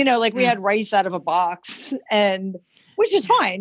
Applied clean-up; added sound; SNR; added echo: none; none; none; none.